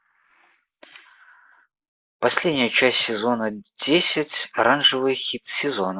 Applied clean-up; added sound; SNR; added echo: neural mask model Resemble Enhance denoiser.